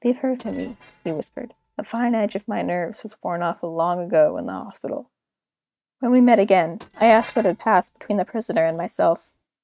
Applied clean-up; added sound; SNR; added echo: neural mask model RNNoise.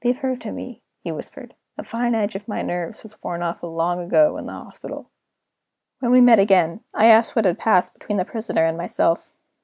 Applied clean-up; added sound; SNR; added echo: none; none; none; none.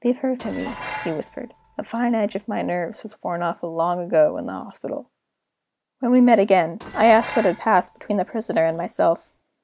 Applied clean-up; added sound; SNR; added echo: none; Dishes, pots, and pans; 16 dB; none.